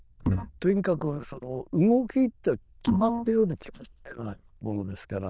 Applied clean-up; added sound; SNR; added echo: neural diffusion model UNIVERSE++.